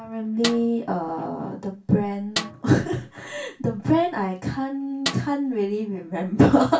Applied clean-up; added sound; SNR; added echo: none; Snare drum; 10 dB; reverberation time 0.2 s.